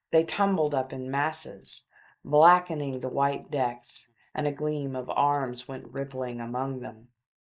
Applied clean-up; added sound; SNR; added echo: neural mask model Resemble Enhance denoiser.